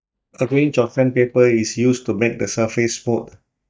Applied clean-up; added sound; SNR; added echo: neural mask model DeepFilterNet 3.